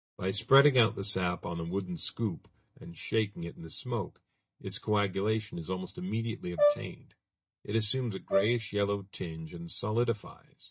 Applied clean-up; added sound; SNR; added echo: neural mask model DeepFilterNet 3.